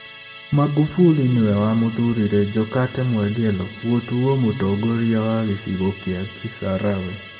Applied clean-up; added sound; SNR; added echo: none; Musical instrument; 19 dB; reverberation time 1.0 s.